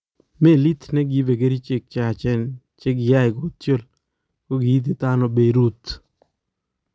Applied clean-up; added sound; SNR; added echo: none; none; none; none.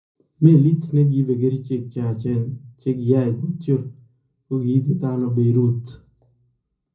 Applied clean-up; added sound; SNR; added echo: none; none; none; reverberation time 0.4 s.